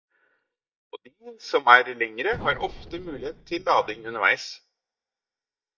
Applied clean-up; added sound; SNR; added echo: neural mask model DeepFilterNet 3.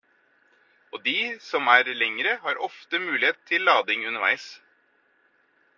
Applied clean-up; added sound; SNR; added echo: none; none; none; none.